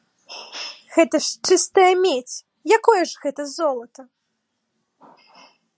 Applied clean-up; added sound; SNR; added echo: none; none; none; none.